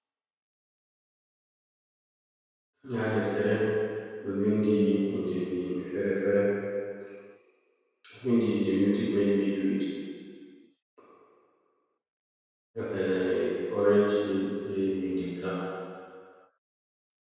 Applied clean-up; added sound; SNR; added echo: none; none; none; reverberation time 1.9 s.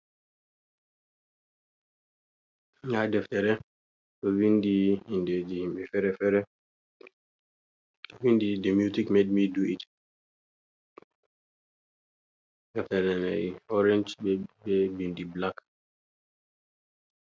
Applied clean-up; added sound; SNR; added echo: none; none; none; none.